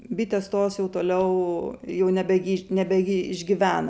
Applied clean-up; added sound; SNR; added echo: none; none; none; none.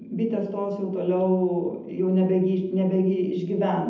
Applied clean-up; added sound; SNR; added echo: none; none; none; reverberation time 0.8 s.